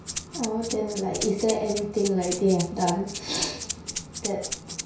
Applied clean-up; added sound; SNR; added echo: none; Rattle (instrument); 8 dB; reverberation time 0.6 s.